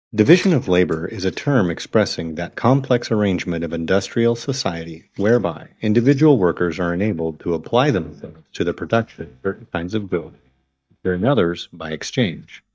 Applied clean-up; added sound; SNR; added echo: neural mask model DeepFilterNet 3.